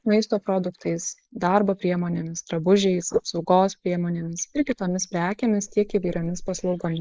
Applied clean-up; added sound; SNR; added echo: neural mask model Resemble Enhance denoiser.